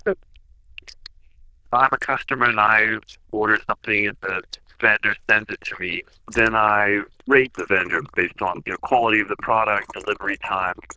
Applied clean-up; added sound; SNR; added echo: neural diffusion model UNIVERSE++.